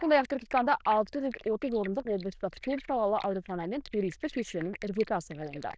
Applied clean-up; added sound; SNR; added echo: neural diffusion model UNIVERSE++.